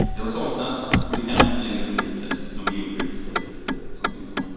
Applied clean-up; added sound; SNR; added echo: none; Motor vehicle (road); -4 dB; reverberation time 2.1 s.